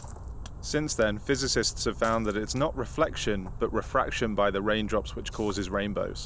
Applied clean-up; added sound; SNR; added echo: none; Splash, splatter; 9 dB; none.